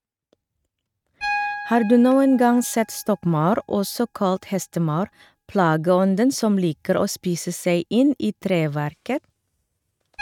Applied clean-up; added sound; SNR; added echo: neural mask model RNNoise.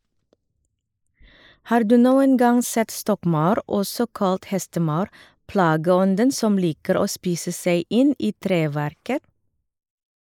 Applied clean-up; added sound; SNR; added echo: neural mask model Resemble Enhance denoiser.